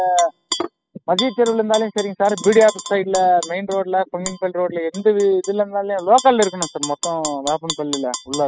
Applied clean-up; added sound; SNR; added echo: classical method spectral subtraction.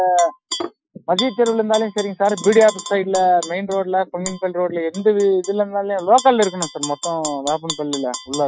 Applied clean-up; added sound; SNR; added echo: classical method Wiener filter.